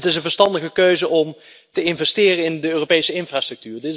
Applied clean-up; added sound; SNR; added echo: none; none; none; none.